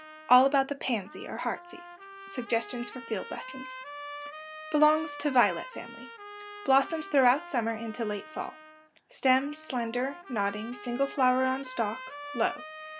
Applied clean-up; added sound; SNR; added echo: none; Trumpet; 14 dB; none.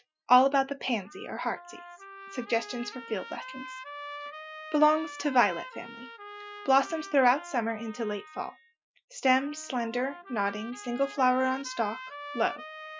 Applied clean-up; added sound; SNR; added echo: classical method Wiener filter.